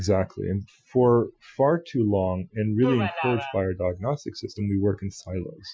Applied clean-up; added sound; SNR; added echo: classical method Wiener filter.